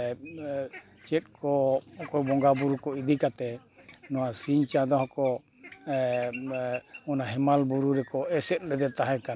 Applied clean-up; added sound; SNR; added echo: none; none; none; none.